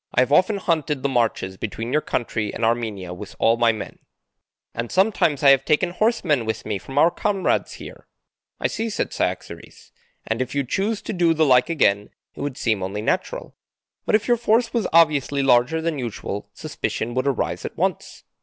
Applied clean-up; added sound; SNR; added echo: none; none; none; none.